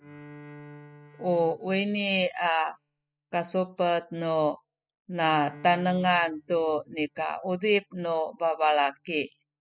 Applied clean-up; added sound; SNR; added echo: classical method spectral subtraction.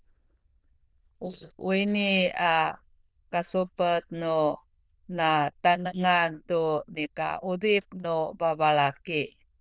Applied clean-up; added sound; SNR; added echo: neural diffusion model UNIVERSE++.